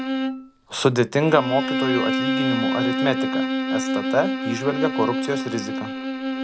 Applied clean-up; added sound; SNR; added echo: none; Bowed string instrument; 0 dB; none.